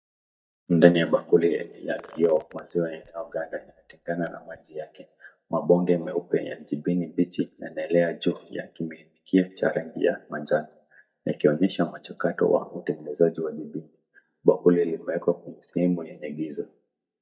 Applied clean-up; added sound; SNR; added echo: neural mask model DeepFilterNet 3.